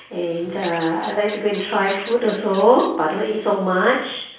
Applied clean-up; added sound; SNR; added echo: none; Bird vocalization, bird call, bird song / Fowl; 18 dB; reverberation time 0.6 s.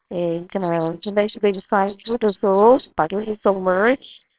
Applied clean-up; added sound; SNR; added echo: neural separator model SepFormer WHAMR!.